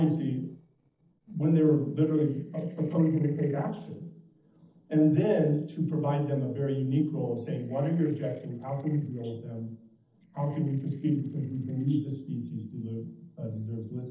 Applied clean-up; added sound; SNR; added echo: neural separator model SepFormer DNS4.